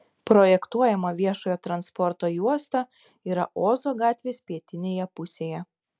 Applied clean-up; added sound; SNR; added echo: none; none; none; none.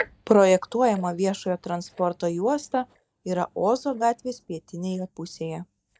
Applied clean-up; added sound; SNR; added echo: neural mask model DeepFilterNet 3.